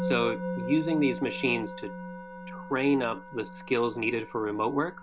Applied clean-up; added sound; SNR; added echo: none; Musical instrument; 8 dB; none.